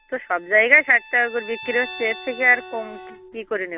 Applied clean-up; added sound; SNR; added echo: none; Bowed string instrument + Bowed string instrument; 17 dB; none.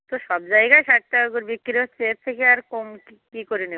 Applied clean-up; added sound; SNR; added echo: none; none; none; none.